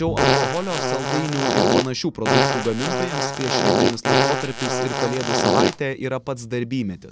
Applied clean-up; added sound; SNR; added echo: none; Fart; -5 dB; none.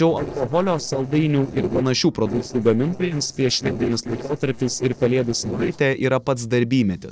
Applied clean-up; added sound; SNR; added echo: neural separator model SepFormer DNS4.